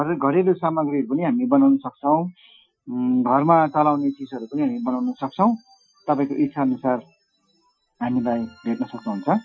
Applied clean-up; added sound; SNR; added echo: classical method Wiener filter.